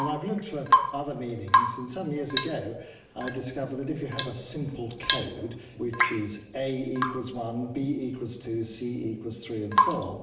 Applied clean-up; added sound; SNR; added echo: none; Drip / Water tap, faucet / Rain; -3 dB; reverberation time 0.9 s.